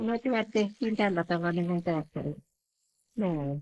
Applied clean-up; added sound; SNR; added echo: neural mask model Resemble Enhance denoiser.